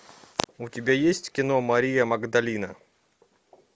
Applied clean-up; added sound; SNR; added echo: none; none; none; none.